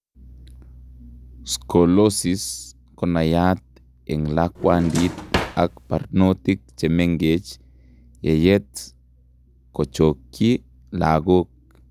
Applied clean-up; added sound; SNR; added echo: none; Drawer open or close; 7 dB; none.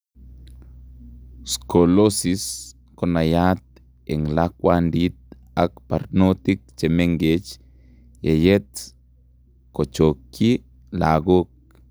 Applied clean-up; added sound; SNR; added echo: none; none; none; none.